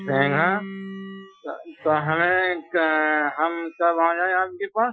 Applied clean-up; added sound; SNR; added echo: classical method Wiener filter.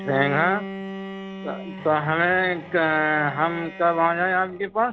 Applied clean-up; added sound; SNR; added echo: none; Bowed string instrument; 13 dB; none.